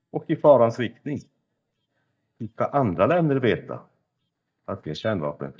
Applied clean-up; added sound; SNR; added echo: neural mask model DeepFilterNet 3.